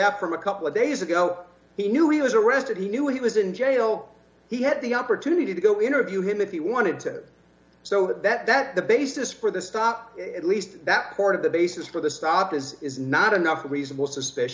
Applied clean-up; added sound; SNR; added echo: none; none; none; none.